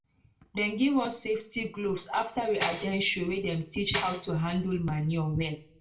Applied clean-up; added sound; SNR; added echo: none; Tambourine; -2 dB; reverberation time 0.3 s.